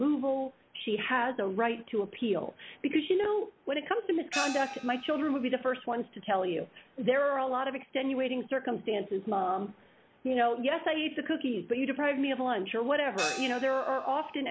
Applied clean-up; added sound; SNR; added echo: none; Gong; 8 dB; none.